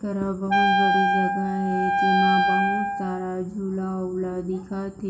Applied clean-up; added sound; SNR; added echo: none; Wind instrument, woodwind instrument; -5 dB; reverberation time 0.4 s.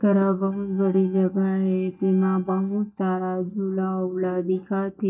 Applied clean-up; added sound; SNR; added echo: neural mask model DeepFilterNet 3.